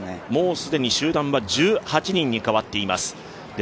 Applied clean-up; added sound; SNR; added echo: none; none; none; none.